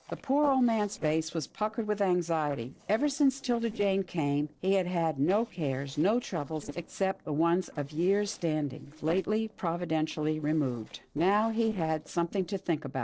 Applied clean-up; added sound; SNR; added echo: neural separator model SepFormer DNS4.